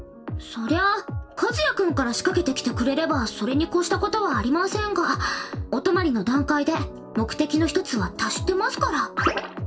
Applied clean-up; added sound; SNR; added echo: none; none; none; reverberation time 0.2 s.